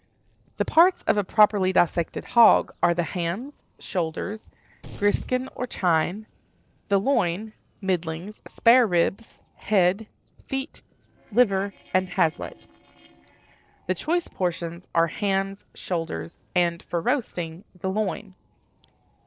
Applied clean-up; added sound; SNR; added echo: neural separator model SepFormer DNS4.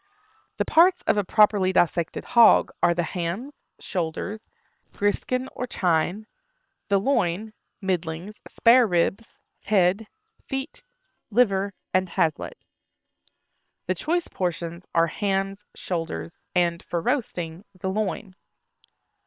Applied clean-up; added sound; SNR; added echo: neural separator model SepFormer WHAM!.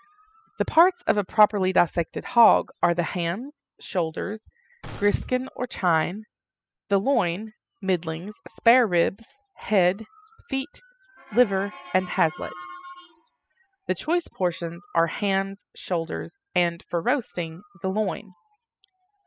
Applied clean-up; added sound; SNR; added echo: classical method spectral subtraction.